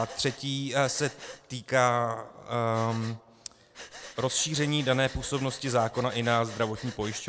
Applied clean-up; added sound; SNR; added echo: none; Breathing; 17 dB; none.